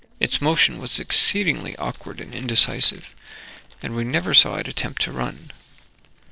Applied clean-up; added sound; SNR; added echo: neural separator model SepFormer DNS4.